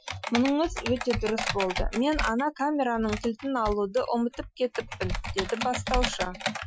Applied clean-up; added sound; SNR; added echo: classical method Wiener filter.